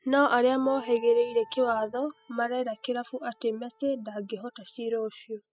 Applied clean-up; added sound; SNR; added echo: classical method spectral subtraction.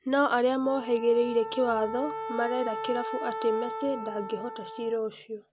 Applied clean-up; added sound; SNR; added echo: none; Wind instrument, woodwind instrument; 8 dB; none.